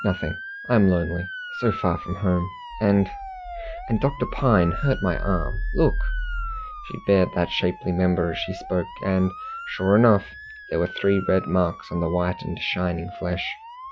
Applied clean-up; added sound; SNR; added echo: classical method log-MMSE.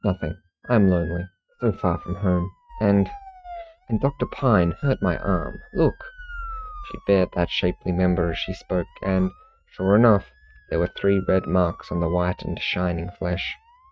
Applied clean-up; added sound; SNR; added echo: neural mask model RNNoise.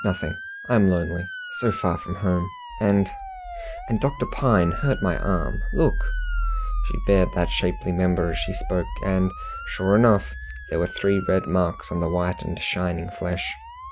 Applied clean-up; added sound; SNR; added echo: none; Motor vehicle (road) / Siren; 14 dB; none.